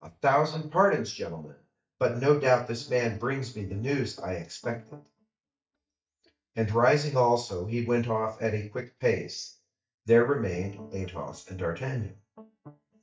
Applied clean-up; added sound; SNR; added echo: neural mask model DeepFilterNet 3.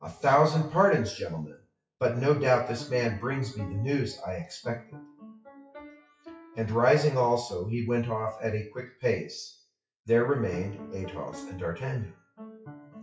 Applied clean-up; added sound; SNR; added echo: classical method WPE with log-MMSE.